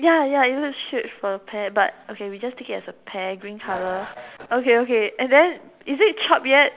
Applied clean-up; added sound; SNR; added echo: none; none; none; none.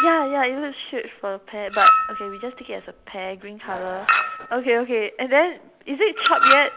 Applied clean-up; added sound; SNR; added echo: none; Chink, clink; 0 dB; none.